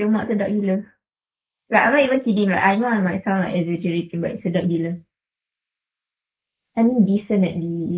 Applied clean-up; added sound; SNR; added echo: neural mask model Resemble Enhance denoiser.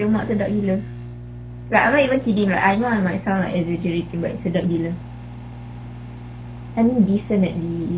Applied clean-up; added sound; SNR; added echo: none; Microwave oven; 13 dB; none.